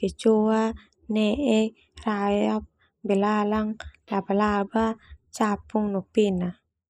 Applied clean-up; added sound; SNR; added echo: neural mask model Resemble Enhance denoiser.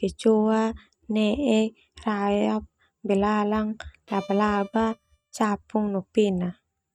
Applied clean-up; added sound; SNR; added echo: neural mask model RNNoise.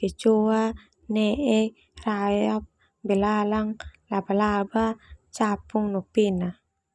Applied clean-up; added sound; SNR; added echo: none; none; none; none.